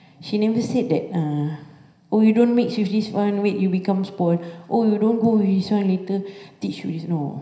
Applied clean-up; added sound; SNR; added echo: none; none; none; reverberation time 0.9 s.